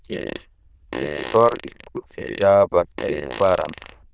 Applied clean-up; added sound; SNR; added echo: neural diffusion model UNIVERSE++.